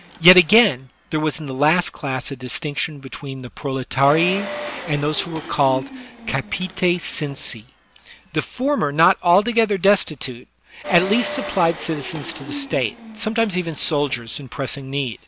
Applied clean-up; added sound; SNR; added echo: none; Engine; 15 dB; none.